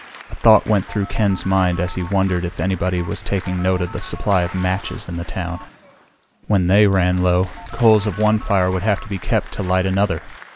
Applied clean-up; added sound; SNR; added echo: none; Telephone + Applause; 19 dB; none.